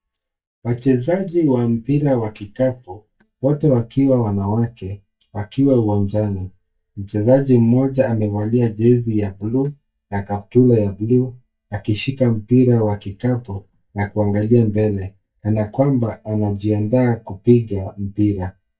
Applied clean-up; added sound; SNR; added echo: neural mask model DeepFilterNet 3.